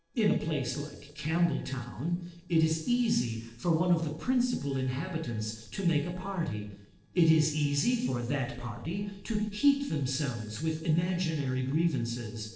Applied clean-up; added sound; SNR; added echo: neural separator model SepFormer DNS4.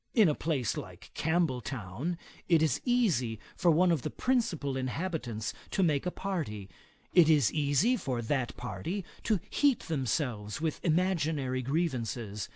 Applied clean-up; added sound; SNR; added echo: none; none; none; none.